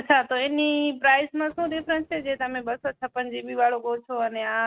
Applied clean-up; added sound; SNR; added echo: neural mask model RNNoise.